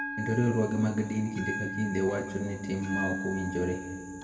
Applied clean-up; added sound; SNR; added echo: none; Bell; 7 dB; reverberation time 1.6 s.